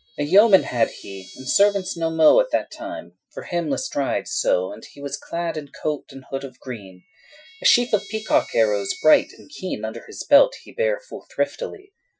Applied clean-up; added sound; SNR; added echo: classical method Wiener filter.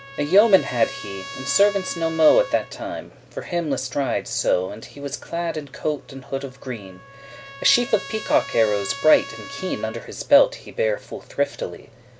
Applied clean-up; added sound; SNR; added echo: none; Trumpet; 17 dB; none.